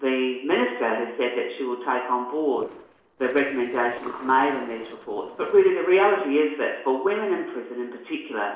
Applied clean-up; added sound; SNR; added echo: neural separator model SepFormer DNS4.